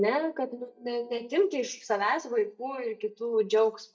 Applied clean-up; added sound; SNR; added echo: neural mask model DeepFilterNet 3.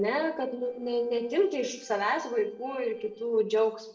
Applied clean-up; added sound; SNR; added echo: neural separator model SepFormer DNS4.